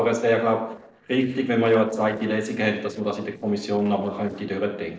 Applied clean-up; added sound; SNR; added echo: neural separator model SepFormer DNS4.